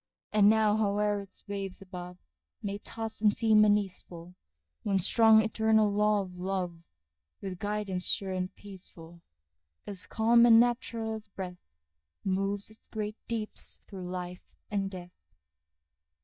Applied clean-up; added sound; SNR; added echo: neural mask model DeepFilterNet 3.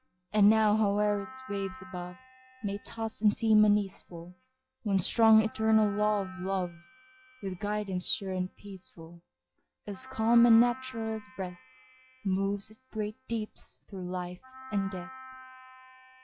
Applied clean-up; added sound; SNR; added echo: classical method log-MMSE.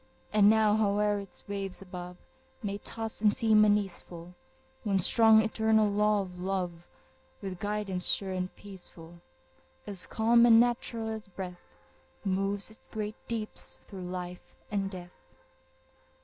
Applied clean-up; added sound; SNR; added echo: none; none; none; none.